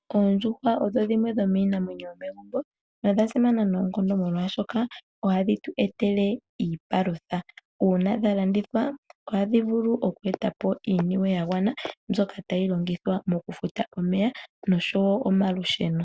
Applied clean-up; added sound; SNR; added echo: none; none; none; none.